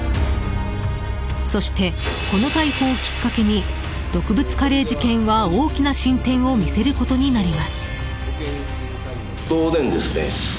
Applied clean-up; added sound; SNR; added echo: none; none; none; none.